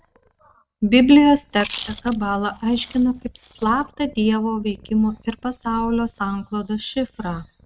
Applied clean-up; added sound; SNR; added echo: neural mask model RNNoise.